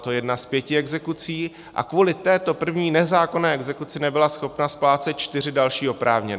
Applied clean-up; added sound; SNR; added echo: none; none; none; none.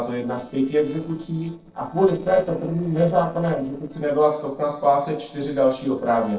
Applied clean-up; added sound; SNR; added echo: neural separator model SepFormer DNS4.